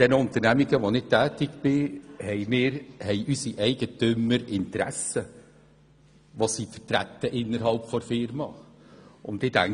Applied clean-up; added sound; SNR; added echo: none; none; none; none.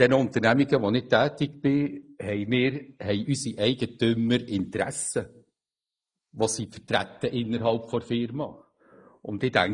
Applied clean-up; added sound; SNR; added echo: neural mask model Resemble Enhance denoiser.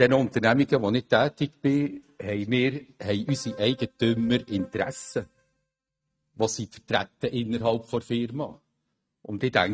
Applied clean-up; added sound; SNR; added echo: neural mask model RNNoise.